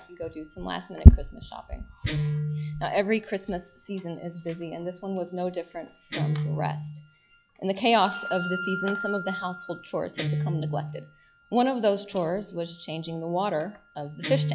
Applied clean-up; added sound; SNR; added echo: classical method log-MMSE.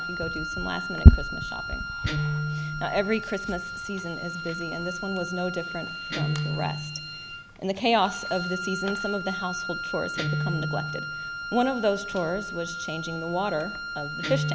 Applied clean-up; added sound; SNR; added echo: none; Wind instrument, woodwind instrument + Guitar; 5 dB; none.